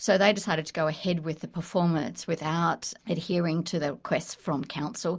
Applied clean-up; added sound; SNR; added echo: none; none; none; none.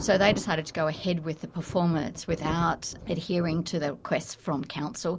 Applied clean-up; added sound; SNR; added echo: none; Thunder; 12 dB; none.